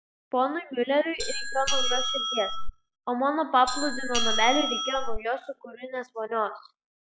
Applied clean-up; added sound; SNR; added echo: classical method log-MMSE.